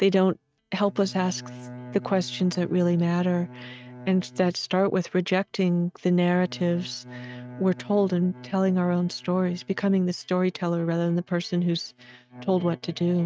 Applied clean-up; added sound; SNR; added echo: neural mask model RNNoise.